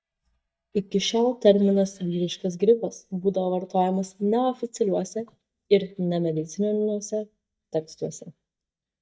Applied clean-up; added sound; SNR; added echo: neural mask model DeepFilterNet 3.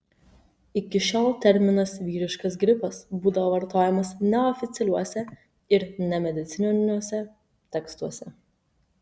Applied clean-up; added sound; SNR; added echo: none; none; none; none.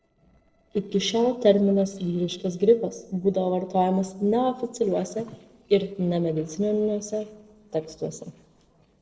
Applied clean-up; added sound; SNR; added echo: neural separator model SepFormer DNS4.